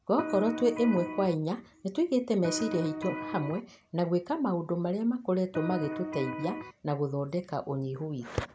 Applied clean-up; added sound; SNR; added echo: none; Electric guitar; 6 dB; none.